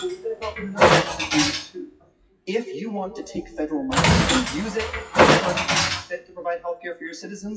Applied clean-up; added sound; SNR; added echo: classical method WPE with log-MMSE.